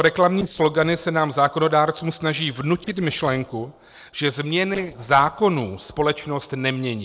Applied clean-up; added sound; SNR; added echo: neural separator model SepFormer DNS4.